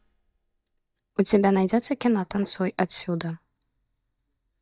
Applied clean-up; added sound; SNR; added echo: neural mask model DeepFilterNet 3.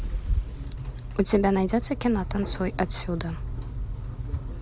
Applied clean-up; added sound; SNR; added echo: none; none; none; none.